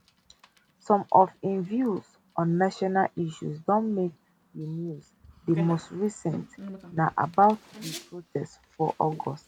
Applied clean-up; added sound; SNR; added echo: none; Bicycle; 20 dB; none.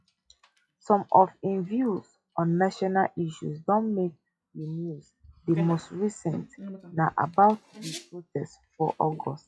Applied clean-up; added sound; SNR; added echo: classical method log-MMSE.